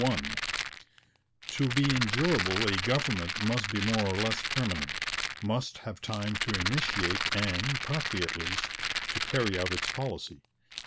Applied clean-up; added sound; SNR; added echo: none; Rattle; 2 dB; none.